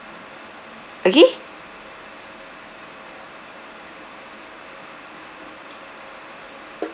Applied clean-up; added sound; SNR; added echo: none; none; none; none.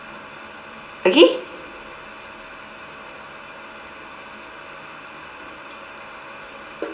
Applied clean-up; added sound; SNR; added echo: none; none; none; reverberation time 1.2 s.